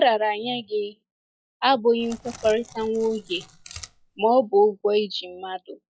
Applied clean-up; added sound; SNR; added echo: classical method log-MMSE.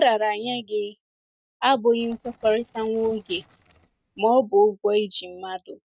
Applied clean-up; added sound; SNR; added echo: neural mask model RNNoise.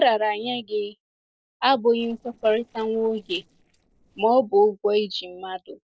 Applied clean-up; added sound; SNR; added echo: neural separator model SepFormer DNS4.